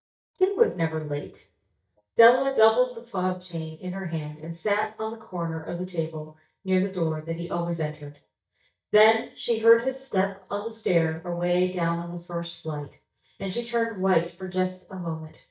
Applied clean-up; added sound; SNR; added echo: neural mask model DeepFilterNet 3.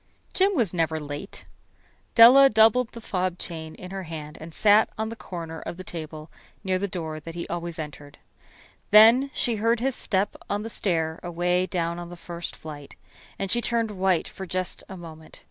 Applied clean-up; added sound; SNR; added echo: none; none; none; none.